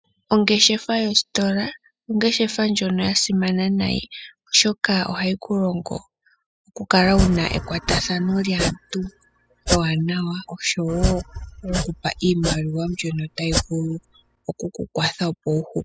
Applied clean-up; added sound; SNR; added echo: classical method spectral subtraction.